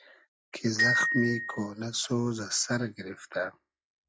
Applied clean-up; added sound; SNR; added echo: classical method log-MMSE.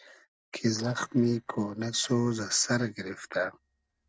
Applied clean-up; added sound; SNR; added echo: neural separator model SepFormer DNS4.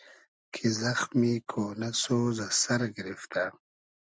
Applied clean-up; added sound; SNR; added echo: none; none; none; none.